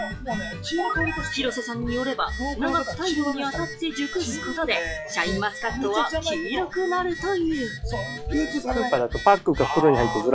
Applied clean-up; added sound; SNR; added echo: classical method log-MMSE.